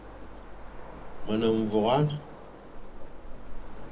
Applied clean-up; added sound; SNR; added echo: none; Waves, surf; 6 dB; reverberation time 0.4 s.